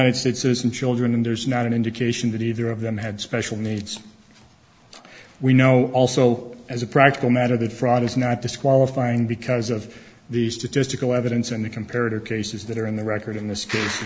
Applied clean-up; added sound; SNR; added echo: none; none; none; none.